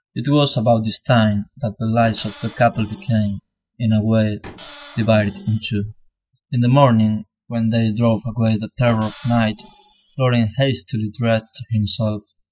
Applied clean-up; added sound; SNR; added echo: classical method spectral subtraction.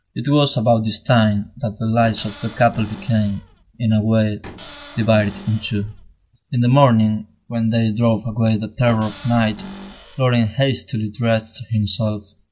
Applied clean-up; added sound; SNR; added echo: none; Cupboard open or close / Door; 18 dB; none.